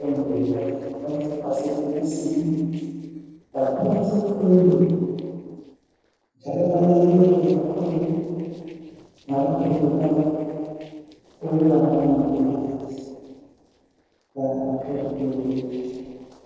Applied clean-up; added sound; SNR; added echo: neural separator model SepFormer DNS4.